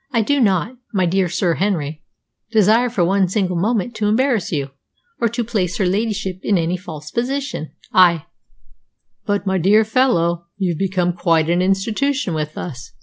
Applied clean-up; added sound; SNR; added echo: none; none; none; none.